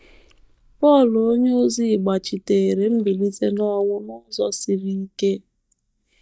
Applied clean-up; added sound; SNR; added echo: neural mask model DeepFilterNet 3.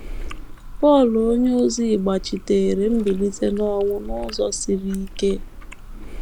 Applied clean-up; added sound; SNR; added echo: none; Chewing, mastication; 11 dB; none.